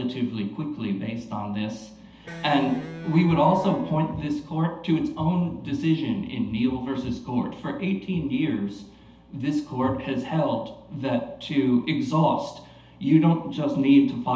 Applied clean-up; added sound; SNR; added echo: none; Electric guitar; 13 dB; reverberation time 0.8 s.